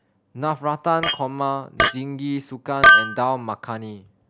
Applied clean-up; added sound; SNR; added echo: none; Chink, clink; -4 dB; none.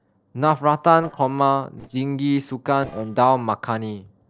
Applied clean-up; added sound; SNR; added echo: neural separator model SepFormer DNS4.